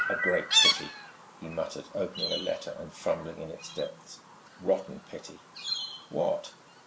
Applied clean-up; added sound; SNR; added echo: none; Chirp, tweet; -1 dB; none.